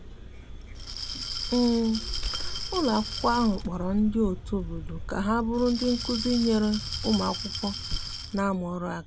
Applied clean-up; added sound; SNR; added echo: none; Glass + Vehicle; 6 dB; none.